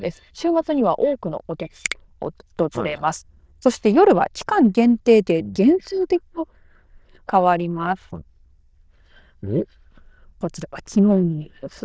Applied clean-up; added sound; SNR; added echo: neural diffusion model UNIVERSE++.